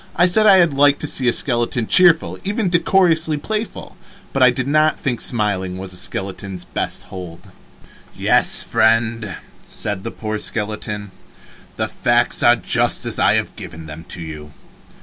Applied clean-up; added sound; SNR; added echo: none; none; none; none.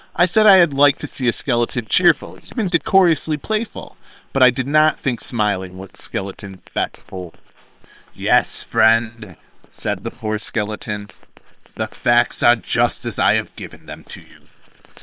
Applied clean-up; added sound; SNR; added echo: neural separator model SepFormer WHAM!.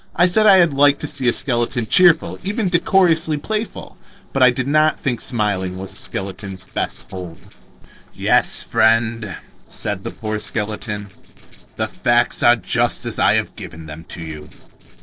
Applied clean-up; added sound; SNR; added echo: neural separator model SepFormer DNS4.